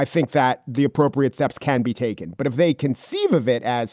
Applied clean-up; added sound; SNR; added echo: none; none; none; none.